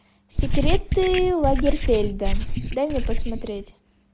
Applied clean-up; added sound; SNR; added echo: none; Writing; -3 dB; none.